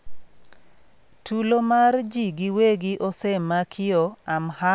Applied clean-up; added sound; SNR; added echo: none; none; none; none.